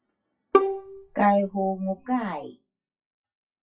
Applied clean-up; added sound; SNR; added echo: classical method WPE with log-MMSE.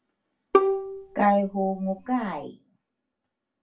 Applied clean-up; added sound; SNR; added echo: none; Bowed string instrument; -1 dB; reverberation time 0.2 s.